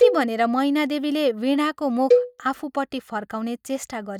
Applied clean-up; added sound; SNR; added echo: neural mask model DeepFilterNet 3.